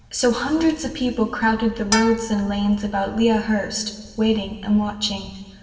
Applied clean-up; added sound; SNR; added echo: none; Bowed string instrument; 8 dB; reverberation time 1.4 s.